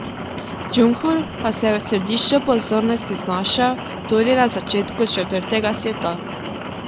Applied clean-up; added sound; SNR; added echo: none; Rain; 8 dB; none.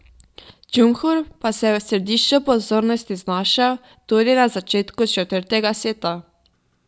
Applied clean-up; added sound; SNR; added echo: none; none; none; none.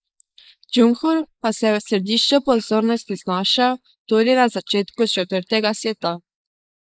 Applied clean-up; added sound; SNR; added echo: neural mask model Resemble Enhance denoiser.